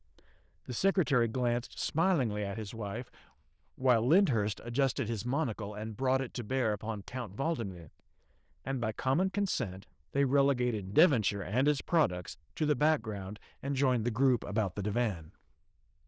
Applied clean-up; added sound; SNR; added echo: neural diffusion model UNIVERSE++.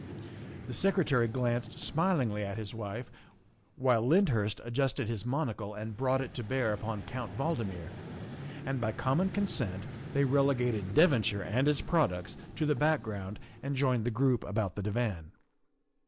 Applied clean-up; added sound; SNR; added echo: none; Vehicle; 14 dB; none.